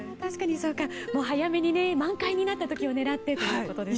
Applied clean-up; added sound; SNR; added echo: none; Bowed string instrument; 20 dB; none.